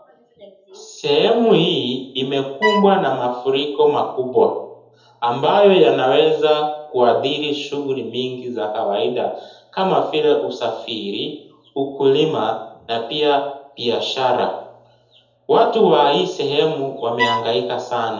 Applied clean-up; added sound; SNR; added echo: none; Bowed string instrument; 5 dB; reverberation time 0.7 s.